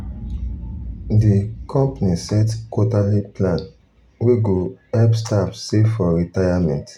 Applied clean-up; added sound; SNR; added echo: none; Boom; 16 dB; none.